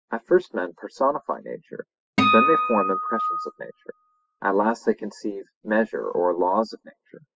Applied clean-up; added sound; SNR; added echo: classical method spectral subtraction.